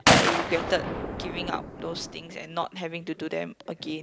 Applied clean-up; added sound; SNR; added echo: none; Gunshot, gunfire; -4 dB; none.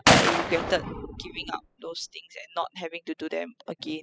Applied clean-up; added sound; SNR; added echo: classical method spectral subtraction.